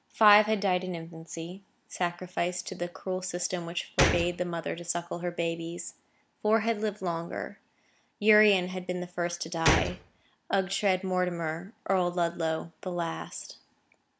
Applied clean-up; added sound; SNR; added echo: none; Gunshot, gunfire; 3 dB; none.